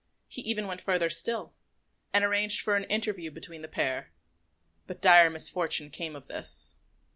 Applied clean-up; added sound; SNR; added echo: none; none; none; none.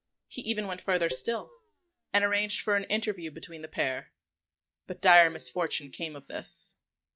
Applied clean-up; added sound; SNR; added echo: neural mask model DeepFilterNet 3.